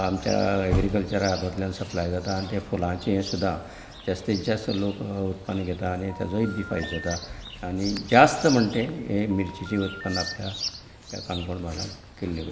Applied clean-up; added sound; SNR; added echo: none; Chirp, tweet + Telephone; 11 dB; none.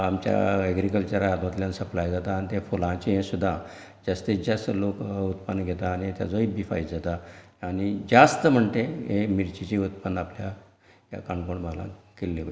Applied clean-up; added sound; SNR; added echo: none; none; none; none.